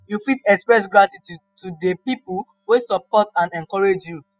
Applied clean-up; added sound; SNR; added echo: classical method spectral subtraction.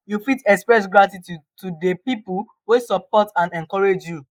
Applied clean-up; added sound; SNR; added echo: neural mask model Resemble Enhance denoiser.